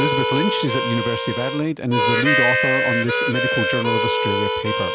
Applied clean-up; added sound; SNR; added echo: none; Harmonica; -3 dB; none.